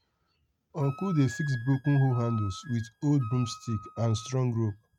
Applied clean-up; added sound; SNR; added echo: neural mask model RNNoise.